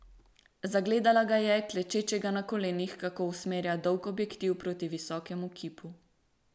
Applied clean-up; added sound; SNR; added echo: none; none; none; none.